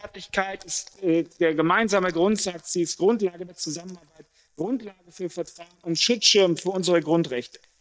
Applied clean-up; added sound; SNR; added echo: neural mask model DeepFilterNet 3.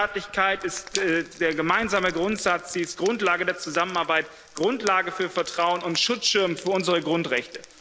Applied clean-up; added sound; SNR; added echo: neural mask model Resemble Enhance denoiser.